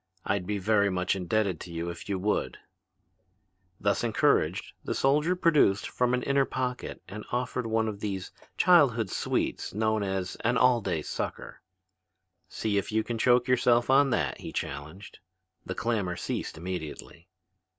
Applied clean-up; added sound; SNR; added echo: none; none; none; none.